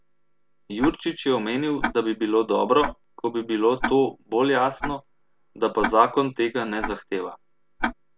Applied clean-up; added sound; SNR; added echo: none; Tick-tock; 10 dB; none.